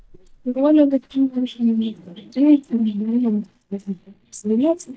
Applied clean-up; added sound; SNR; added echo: neural mask model DeepFilterNet 3.